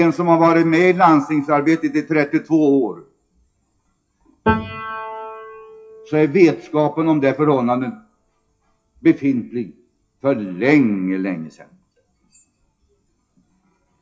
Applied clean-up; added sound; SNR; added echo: classical method WPE with log-MMSE.